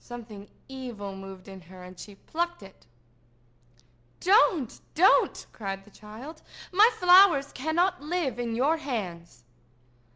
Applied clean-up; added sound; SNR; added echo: none; none; none; none.